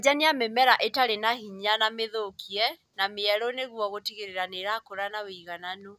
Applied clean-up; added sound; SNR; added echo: none; none; none; none.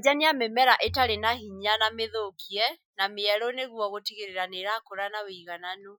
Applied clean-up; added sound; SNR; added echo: classical method Wiener filter.